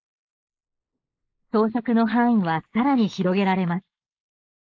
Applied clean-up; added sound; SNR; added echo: neural mask model Resemble Enhance denoiser.